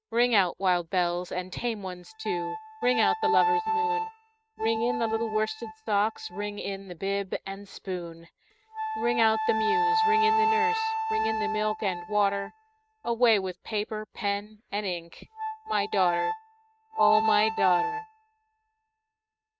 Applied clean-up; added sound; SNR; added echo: neural mask model RNNoise.